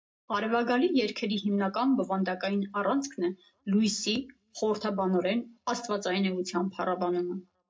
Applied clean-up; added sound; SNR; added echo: none; none; none; reverberation time 0.2 s.